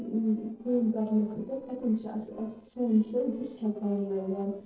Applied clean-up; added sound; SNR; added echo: neural separator model SepFormer DNS4.